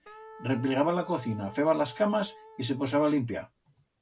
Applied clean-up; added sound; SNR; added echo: none; Wind instrument, woodwind instrument; 20 dB; none.